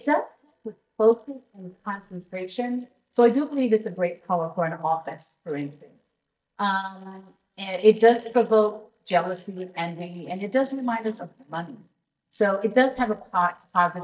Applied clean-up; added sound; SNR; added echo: neural mask model DeepFilterNet 3.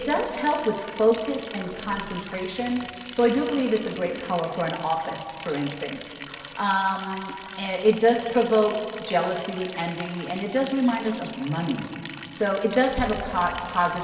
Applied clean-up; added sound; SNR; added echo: none; Liquid; 14 dB; reverberation time 2.7 s.